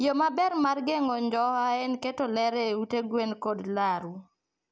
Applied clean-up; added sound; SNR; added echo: none; none; none; none.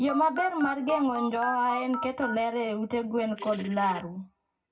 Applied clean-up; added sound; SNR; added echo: none; Telephone; 10 dB; reverberation time 0.4 s.